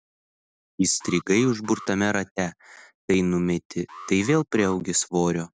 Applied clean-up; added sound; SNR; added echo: none; Alarm; 20 dB; none.